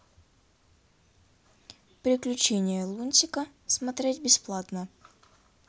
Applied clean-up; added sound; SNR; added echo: none; none; none; none.